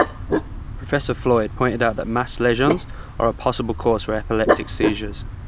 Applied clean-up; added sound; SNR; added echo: none; Dog; 4 dB; none.